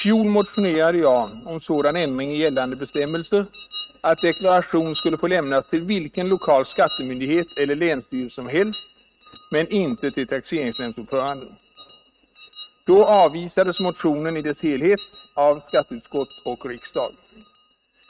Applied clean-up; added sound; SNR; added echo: neural mask model RNNoise.